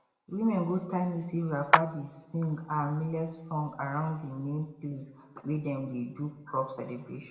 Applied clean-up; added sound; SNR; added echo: none; Clapping; -3 dB; reverberation time 0.9 s.